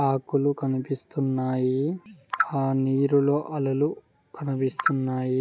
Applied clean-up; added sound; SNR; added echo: none; none; none; none.